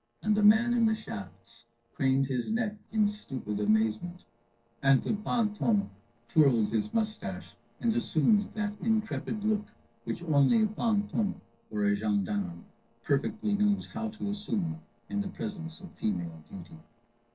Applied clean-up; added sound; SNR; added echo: neural separator model SepFormer DNS4.